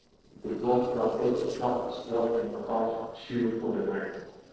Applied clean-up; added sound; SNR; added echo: neural separator model SepFormer DNS4.